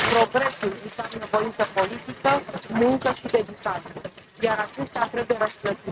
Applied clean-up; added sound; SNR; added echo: neural mask model RNNoise.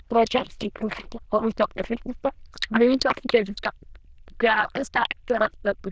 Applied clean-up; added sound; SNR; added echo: neural diffusion model UNIVERSE++.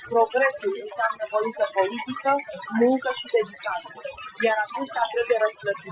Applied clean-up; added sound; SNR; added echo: classical method Wiener filter.